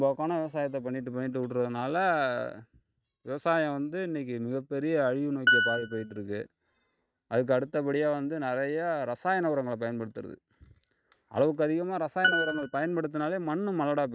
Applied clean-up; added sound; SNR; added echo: neural mask model RNNoise.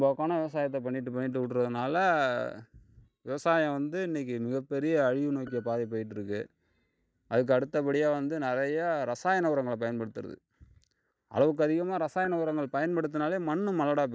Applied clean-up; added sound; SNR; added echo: neural mask model DeepFilterNet 3.